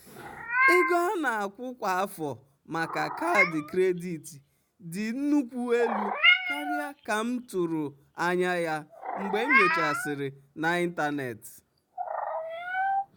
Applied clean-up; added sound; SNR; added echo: none; Meow; 1 dB; none.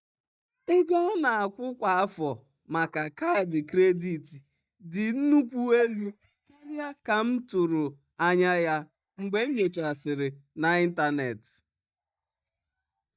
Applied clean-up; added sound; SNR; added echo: neural mask model DeepFilterNet 3.